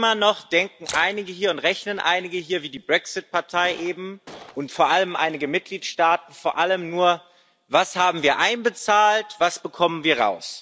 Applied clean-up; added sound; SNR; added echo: none; Splash, splatter + Gunshot, gunfire; 18 dB; none.